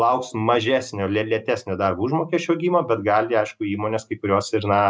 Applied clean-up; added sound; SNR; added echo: none; none; none; none.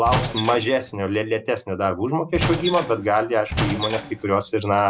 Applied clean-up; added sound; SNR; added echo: none; Squeak / Wood; 6 dB; none.